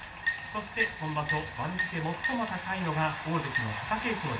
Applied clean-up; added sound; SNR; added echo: none; none; none; reverberation time 0.3 s.